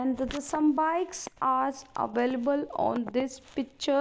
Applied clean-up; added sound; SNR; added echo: none; none; none; none.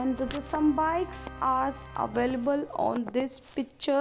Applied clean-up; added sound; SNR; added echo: none; Organ; 16 dB; none.